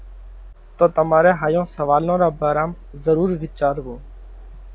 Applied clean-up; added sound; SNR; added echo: none; Mechanisms; 19 dB; none.